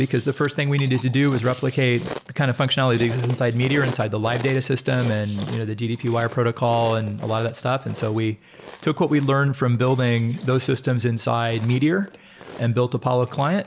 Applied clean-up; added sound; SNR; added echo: none; Chewing, mastication; 16 dB; none.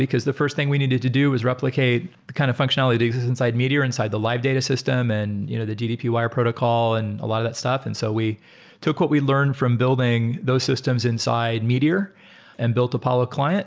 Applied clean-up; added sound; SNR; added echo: none; none; none; none.